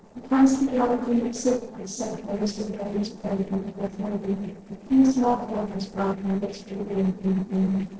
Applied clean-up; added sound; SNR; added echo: neural separator model SepFormer DNS4.